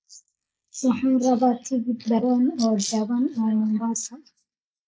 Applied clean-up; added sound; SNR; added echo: neural mask model Resemble Enhance denoiser.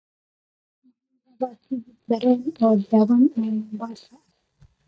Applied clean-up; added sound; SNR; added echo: neural mask model DeepFilterNet 3.